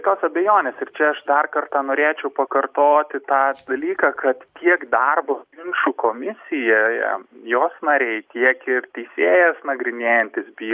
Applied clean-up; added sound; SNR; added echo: none; none; none; none.